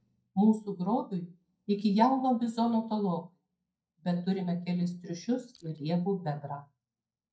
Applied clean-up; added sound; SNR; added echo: neural mask model DeepFilterNet 3.